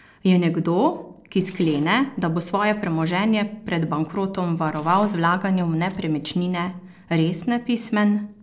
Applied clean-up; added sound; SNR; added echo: neural separator model SepFormer DNS4.